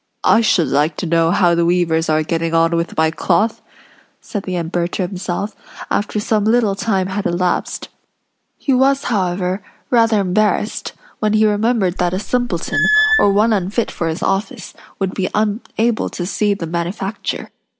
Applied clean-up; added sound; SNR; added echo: none; Squeak / Screech; 3 dB; none.